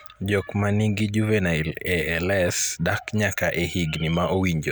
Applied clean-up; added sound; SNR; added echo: none; none; none; none.